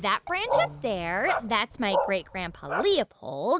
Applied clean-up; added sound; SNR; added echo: none; Bark; 4 dB; none.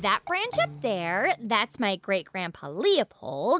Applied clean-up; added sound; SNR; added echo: none; none; none; none.